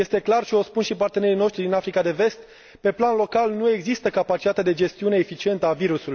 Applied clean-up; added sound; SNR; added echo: none; none; none; none.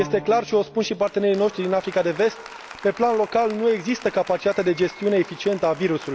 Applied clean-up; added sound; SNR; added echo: none; Applause; 18 dB; none.